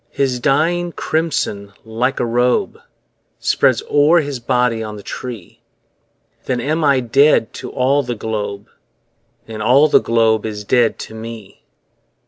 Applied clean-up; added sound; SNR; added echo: none; none; none; none.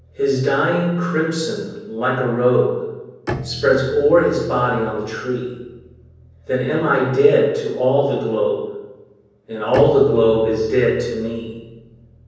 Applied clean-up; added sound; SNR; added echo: none; Bowed string instrument; 17 dB; reverberation time 1.1 s.